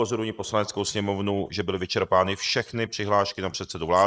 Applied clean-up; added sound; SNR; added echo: neural mask model Resemble Enhance denoiser.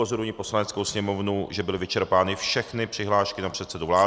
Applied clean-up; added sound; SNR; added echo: none; none; none; none.